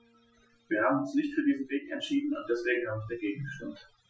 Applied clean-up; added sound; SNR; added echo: classical method Wiener filter.